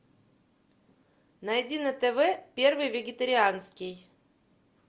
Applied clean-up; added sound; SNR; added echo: none; none; none; none.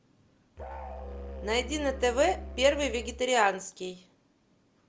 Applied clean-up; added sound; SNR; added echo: none; Musical instrument; 11 dB; none.